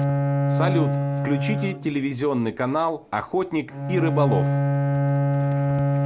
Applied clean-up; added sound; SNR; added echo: none; Bowed string instrument; -3 dB; none.